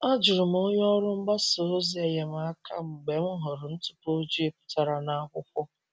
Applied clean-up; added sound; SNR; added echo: none; none; none; none.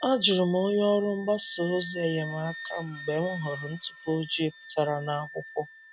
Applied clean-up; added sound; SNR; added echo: none; Wind instrument, woodwind instrument; 15 dB; none.